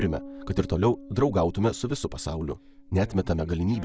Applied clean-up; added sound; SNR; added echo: none; Bass guitar; 19 dB; none.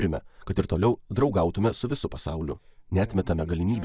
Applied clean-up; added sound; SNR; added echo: none; none; none; none.